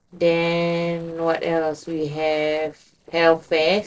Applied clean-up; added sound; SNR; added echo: neural separator model SepFormer DNS4.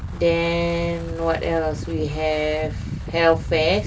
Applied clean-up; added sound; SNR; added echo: none; Wind; 8 dB; reverberation time 0.2 s.